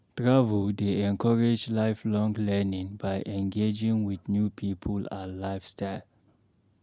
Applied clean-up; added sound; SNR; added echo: none; none; none; none.